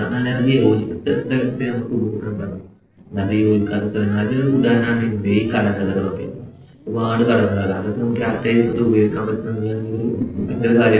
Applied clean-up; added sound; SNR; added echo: neural separator model SepFormer DNS4.